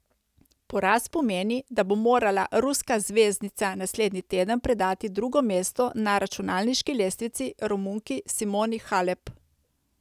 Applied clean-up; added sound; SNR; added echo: none; none; none; none.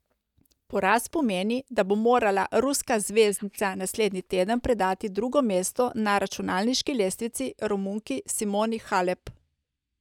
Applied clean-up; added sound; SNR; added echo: neural mask model DeepFilterNet 3.